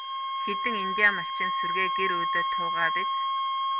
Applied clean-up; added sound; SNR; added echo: none; Wind instrument, woodwind instrument; -3 dB; none.